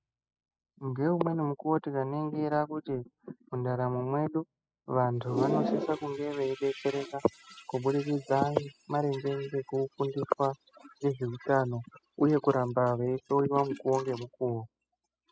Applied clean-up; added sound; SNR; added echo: classical method spectral subtraction.